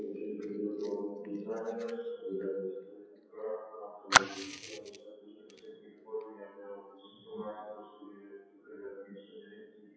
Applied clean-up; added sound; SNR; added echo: classical method WPE with log-MMSE.